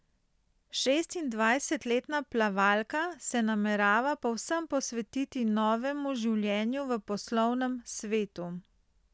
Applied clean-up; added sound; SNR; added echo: none; none; none; none.